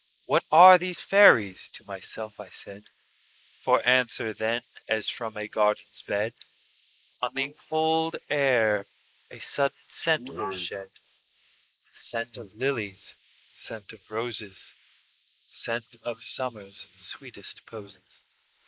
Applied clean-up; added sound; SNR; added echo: neural mask model Resemble Enhance denoiser.